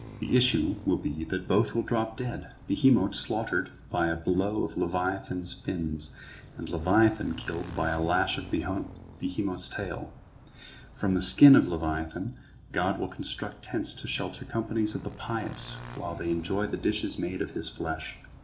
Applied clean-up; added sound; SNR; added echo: none; Motorcycle / Engine; 19 dB; reverberation time 0.4 s.